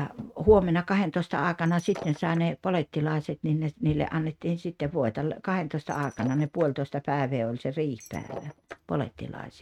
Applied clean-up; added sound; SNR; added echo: neural mask model RNNoise.